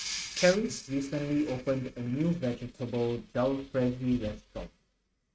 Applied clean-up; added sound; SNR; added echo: neural mask model RNNoise.